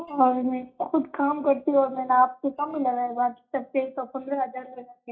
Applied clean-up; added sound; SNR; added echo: neural mask model DeepFilterNet 3.